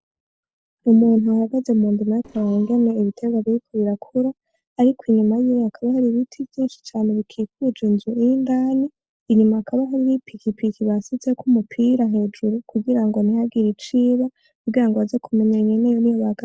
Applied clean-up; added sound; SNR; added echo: neural separator model SepFormer DNS4.